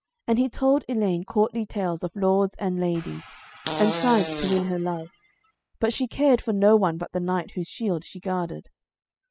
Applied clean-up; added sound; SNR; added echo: classical method spectral subtraction.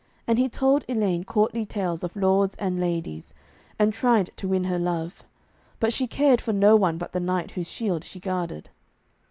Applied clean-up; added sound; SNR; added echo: none; none; none; none.